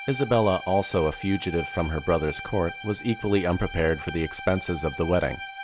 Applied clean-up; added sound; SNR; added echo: none; Bowed string instrument; 13 dB; none.